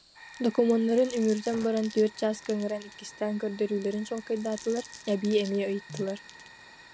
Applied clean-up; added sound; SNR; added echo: none; Glass + Fire; 19 dB; none.